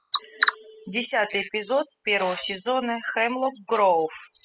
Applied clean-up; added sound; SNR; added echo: classical method spectral subtraction.